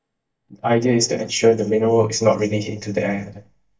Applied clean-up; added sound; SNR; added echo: neural mask model DeepFilterNet 3.